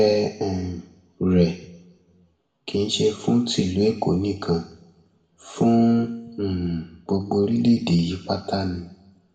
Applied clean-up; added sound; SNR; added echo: none; none; none; reverberation time 0.7 s.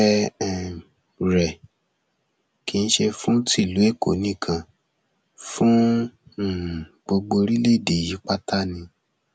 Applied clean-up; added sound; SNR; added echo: none; none; none; none.